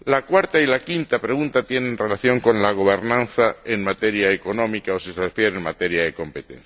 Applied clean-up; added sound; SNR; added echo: none; none; none; none.